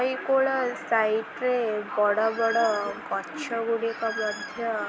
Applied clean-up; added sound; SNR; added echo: none; Squeak; 11 dB; none.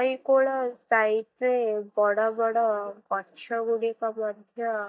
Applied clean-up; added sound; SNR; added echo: neural mask model DeepFilterNet 3.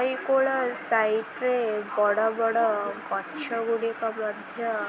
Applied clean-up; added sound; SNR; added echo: none; none; none; none.